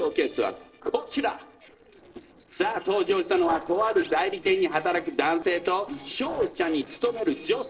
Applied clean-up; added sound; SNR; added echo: neural separator model SepFormer DNS4.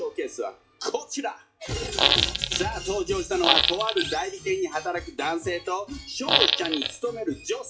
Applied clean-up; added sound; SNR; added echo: classical method WPE with log-MMSE.